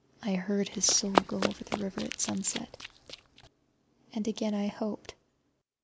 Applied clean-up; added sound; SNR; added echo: none; Run; 1 dB; none.